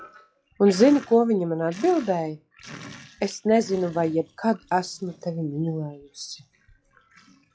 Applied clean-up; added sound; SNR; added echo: classical method log-MMSE.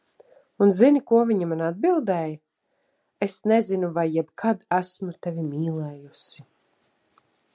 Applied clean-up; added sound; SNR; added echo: none; none; none; none.